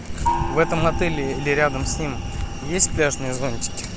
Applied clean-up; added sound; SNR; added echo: none; Gong; 6 dB; none.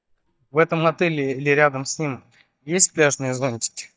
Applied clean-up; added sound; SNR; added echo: neural mask model DeepFilterNet 3.